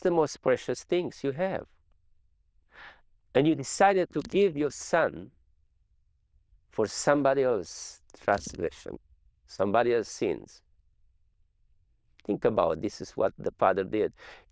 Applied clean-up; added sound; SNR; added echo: neural diffusion model UNIVERSE++.